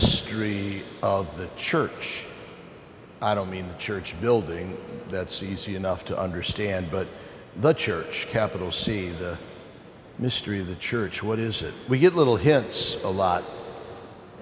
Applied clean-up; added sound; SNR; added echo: none; none; none; none.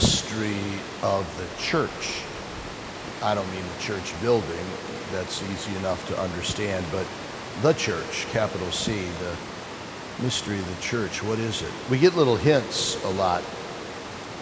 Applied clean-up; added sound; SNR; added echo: none; Water; 10 dB; none.